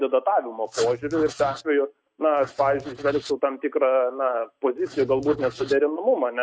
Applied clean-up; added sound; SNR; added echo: neural mask model RNNoise.